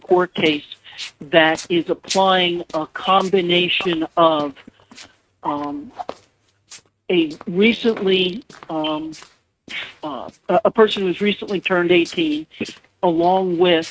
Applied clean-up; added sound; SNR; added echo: neural mask model RNNoise.